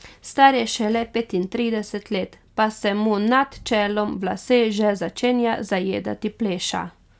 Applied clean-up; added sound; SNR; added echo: none; none; none; none.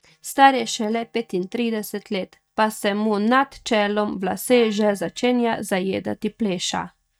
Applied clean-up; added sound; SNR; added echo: neural mask model DeepFilterNet 3.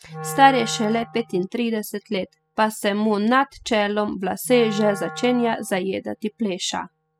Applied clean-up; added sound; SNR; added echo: classical method spectral subtraction.